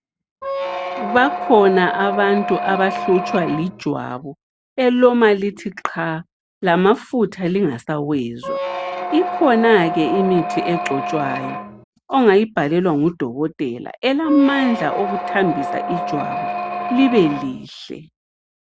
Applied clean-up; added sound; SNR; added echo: none; Squeak; 5 dB; none.